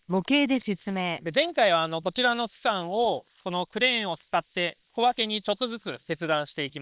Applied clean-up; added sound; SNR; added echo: neural separator model SepFormer WHAM!.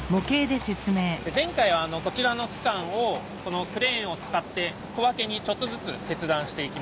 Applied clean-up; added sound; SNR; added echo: none; Livestock, farm animals, working animals; 14 dB; none.